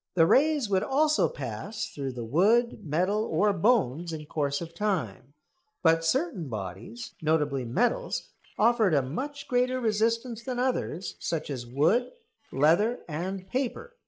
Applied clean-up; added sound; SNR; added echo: neural separator model SepFormer DNS4.